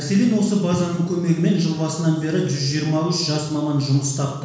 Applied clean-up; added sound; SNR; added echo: none; none; none; reverberation time 1.1 s.